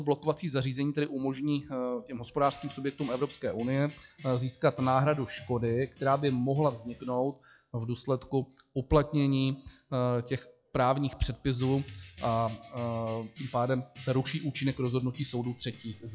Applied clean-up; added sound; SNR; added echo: classical method log-MMSE.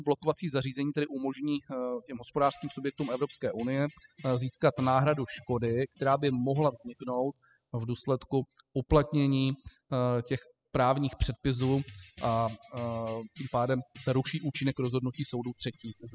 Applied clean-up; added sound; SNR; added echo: classical method spectral subtraction.